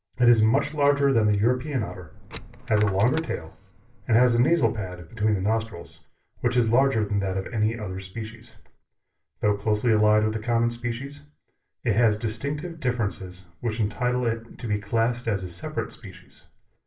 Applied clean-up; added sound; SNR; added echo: none; Coin (dropping); 16 dB; reverberation time 0.3 s.